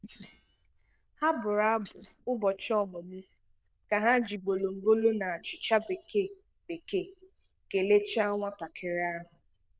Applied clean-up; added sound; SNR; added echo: neural diffusion model UNIVERSE++.